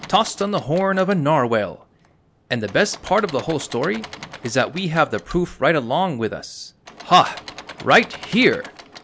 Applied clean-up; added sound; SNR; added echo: none; Engine / Mechanisms; 19 dB; none.